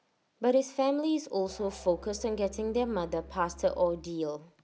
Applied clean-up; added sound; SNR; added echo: none; Musical instrument; 19 dB; none.